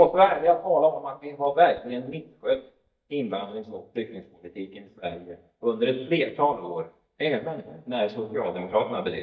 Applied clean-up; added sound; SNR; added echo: neural mask model DeepFilterNet 3.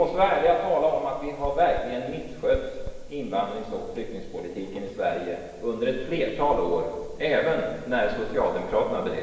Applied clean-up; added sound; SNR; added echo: none; Writing; 12 dB; reverberation time 1.2 s.